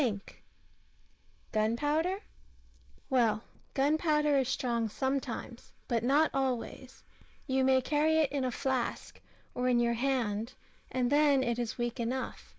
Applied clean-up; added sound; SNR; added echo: neural mask model Resemble Enhance denoiser.